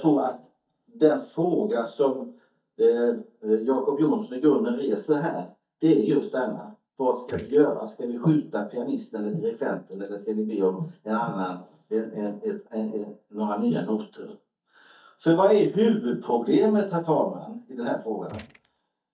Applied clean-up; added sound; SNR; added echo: neural mask model DeepFilterNet 3.